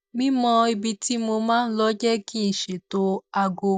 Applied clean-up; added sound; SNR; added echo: neural mask model DeepFilterNet 3.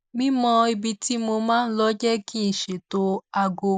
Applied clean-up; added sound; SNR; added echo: neural mask model Resemble Enhance denoiser.